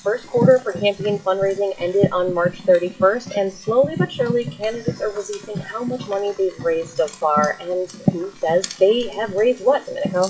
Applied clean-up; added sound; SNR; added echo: classical method WPE with log-MMSE.